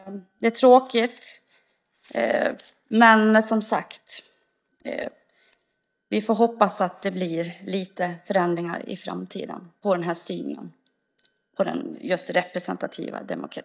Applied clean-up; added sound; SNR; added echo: neural mask model DeepFilterNet 3.